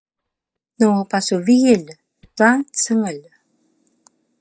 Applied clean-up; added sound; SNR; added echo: neural mask model DeepFilterNet 3.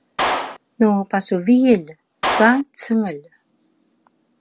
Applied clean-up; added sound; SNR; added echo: none; Clapping; 8 dB; none.